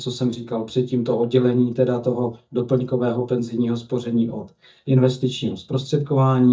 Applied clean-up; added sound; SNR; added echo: neural mask model DeepFilterNet 3.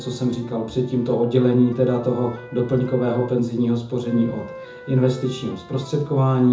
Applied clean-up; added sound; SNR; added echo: none; Wind instrument, woodwind instrument; 19 dB; reverberation time 0.6 s.